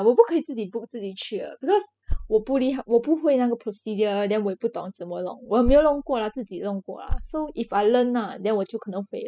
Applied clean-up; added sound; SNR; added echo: classical method spectral subtraction.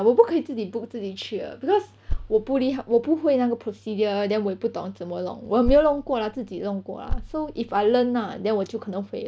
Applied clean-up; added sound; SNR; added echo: none; Thump, thud; 7 dB; none.